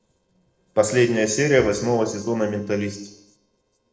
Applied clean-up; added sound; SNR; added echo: neural separator model SepFormer DNS4.